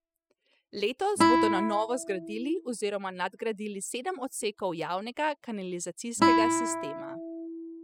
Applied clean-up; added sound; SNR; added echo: classical method spectral subtraction.